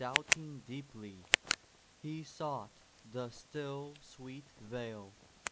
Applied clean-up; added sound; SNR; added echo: none; Tick; -3 dB; none.